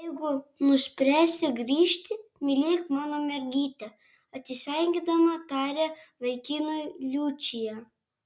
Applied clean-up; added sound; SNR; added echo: none; none; none; none.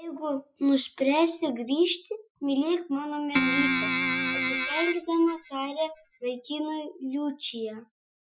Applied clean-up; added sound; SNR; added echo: classical method Wiener filter.